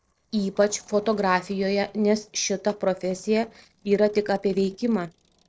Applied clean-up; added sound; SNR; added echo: neural separator model SepFormer DNS4.